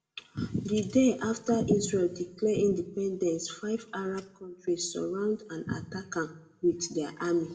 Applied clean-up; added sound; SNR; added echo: none; none; none; reverberation time 0.4 s.